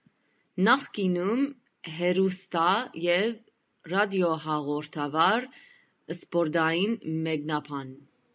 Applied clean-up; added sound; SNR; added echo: none; none; none; none.